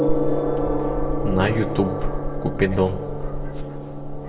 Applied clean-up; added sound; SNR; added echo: none; Gong; 3 dB; reverberation time 0.6 s.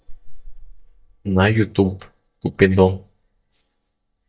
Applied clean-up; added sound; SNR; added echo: neural mask model DeepFilterNet 3.